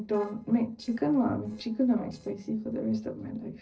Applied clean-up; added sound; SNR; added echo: neural separator model SepFormer DNS4.